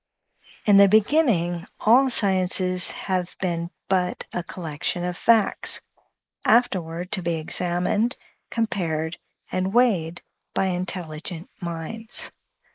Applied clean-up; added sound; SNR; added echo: neural mask model Resemble Enhance denoiser.